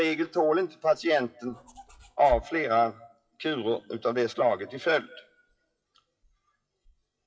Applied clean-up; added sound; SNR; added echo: classical method WPE with log-MMSE.